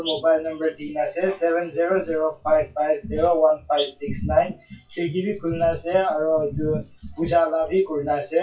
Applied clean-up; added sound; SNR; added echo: classical method WPE with log-MMSE.